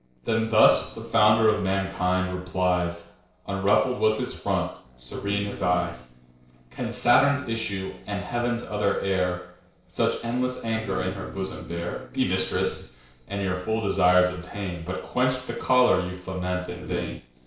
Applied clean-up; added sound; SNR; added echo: neural separator model SepFormer DNS4.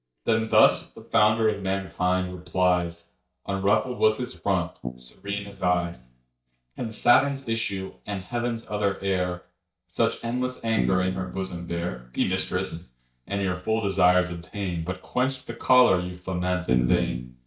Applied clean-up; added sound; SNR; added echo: neural mask model DeepFilterNet 3.